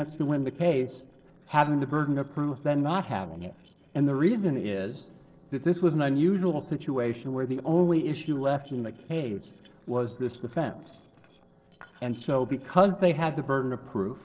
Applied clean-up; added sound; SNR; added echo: neural separator model SepFormer DNS4.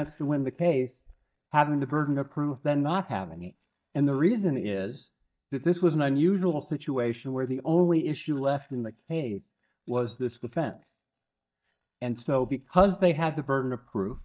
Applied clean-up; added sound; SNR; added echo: neural mask model DeepFilterNet 3.